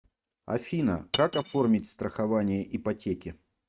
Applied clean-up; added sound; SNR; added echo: neural mask model RNNoise.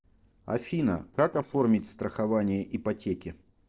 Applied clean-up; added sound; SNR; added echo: neural separator model SepFormer DNS4.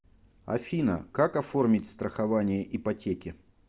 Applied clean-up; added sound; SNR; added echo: none; none; none; none.